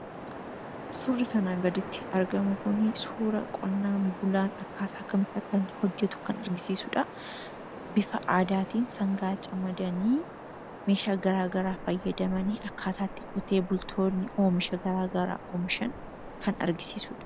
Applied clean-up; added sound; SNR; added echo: none; Waves, surf; 12 dB; none.